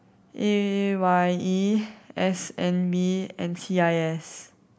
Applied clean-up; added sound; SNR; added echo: none; none; none; none.